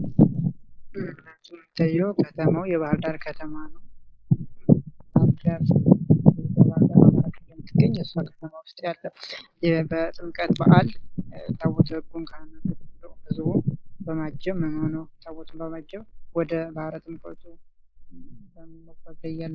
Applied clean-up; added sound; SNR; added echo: neural mask model Resemble Enhance denoiser.